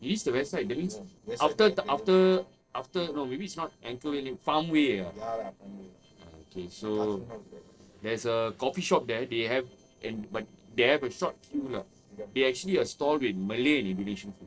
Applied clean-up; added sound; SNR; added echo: neural separator model SepFormer DNS4.